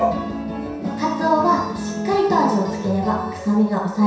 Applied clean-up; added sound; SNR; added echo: none; none; none; reverberation time 0.7 s.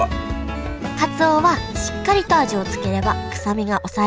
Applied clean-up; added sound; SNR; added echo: none; none; none; none.